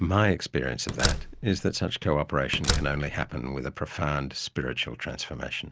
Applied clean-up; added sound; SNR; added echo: none; Slam; 4 dB; none.